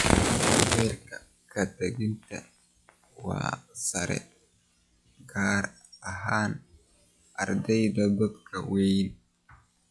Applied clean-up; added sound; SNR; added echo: classical method log-MMSE.